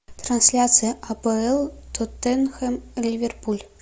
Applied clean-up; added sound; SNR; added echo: none; none; none; none.